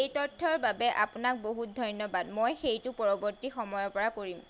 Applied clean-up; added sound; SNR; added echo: none; none; none; none.